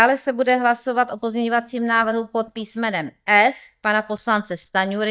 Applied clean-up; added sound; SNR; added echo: neural mask model DeepFilterNet 3.